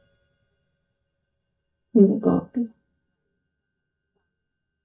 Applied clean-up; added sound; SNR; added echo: neural mask model DeepFilterNet 3.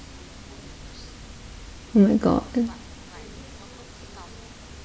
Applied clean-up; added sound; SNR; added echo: none; none; none; none.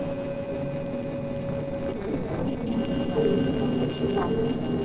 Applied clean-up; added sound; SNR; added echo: neural separator model SepFormer DNS4.